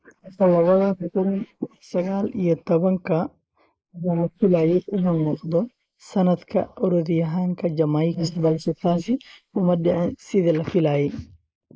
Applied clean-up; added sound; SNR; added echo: neural mask model Resemble Enhance denoiser.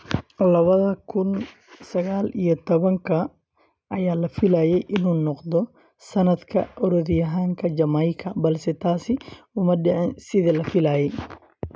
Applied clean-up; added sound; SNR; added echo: none; none; none; none.